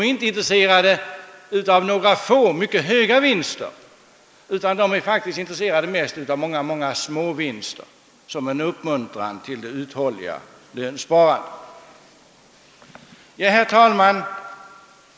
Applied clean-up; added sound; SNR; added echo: neural mask model Resemble Enhance denoiser.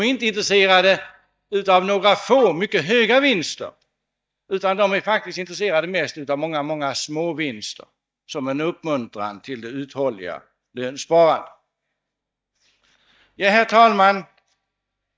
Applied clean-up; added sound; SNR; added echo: neural mask model DeepFilterNet 3.